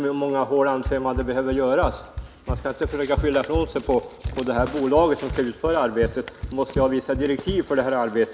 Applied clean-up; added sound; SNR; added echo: none; Run; 10 dB; none.